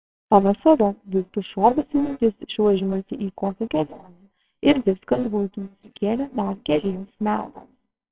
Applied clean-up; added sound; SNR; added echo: neural separator model SepFormer WHAMR!.